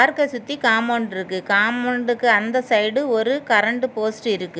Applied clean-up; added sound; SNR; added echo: none; none; none; none.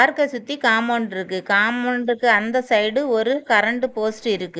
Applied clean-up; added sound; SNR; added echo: neural mask model Resemble Enhance denoiser.